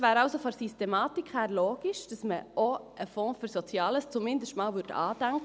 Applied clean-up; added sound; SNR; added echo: none; none; none; none.